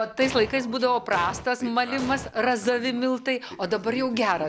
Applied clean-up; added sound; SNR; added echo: none; Explosion; 11 dB; none.